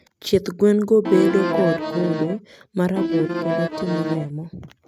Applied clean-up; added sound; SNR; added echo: neural mask model RNNoise.